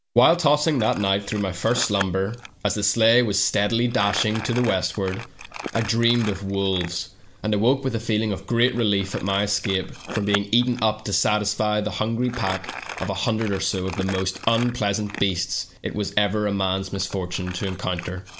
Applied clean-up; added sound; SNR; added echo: none; Crumpling, crinkling; 15 dB; none.